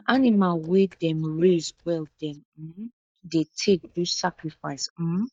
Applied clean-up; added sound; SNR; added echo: neural mask model DeepFilterNet 3.